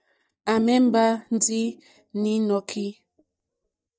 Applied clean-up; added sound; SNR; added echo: neural mask model DeepFilterNet 3.